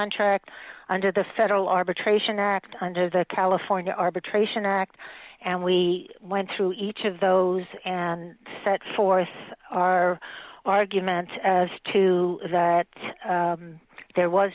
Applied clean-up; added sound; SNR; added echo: none; none; none; none.